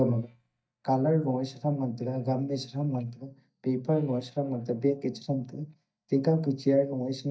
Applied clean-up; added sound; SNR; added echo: neural mask model DeepFilterNet 3.